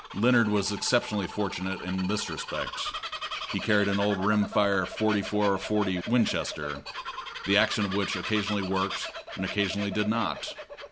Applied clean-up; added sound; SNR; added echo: none; Bird vocalization, bird call, bird song; 10 dB; none.